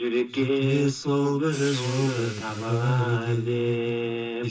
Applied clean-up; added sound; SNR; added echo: none; Hi-hat; 19 dB; reverberation time 0.2 s.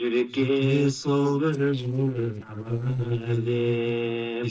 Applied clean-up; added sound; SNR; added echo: neural separator model SepFormer DNS4.